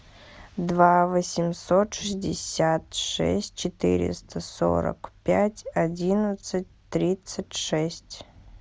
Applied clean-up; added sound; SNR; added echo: none; none; none; none.